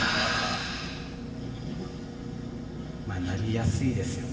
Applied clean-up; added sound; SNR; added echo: none; none; none; reverberation time 1.9 s.